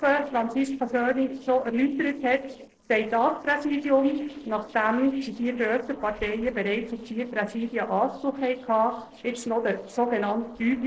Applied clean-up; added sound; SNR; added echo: neural separator model SepFormer DNS4.